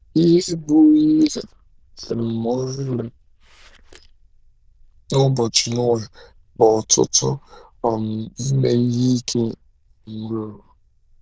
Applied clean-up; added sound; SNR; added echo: neural diffusion model UNIVERSE++.